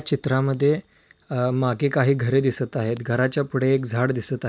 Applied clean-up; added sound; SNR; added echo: none; none; none; none.